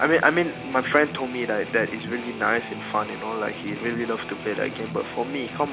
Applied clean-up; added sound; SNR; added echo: none; Guitar; 10 dB; none.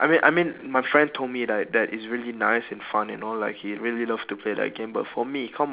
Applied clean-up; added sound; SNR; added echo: none; none; none; none.